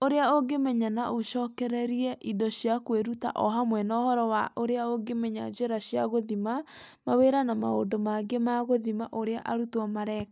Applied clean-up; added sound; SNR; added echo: none; none; none; none.